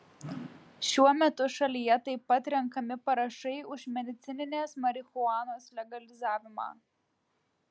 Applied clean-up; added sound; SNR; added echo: none; none; none; none.